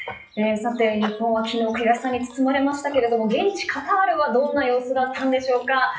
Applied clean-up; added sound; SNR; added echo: classical method WPE with log-MMSE.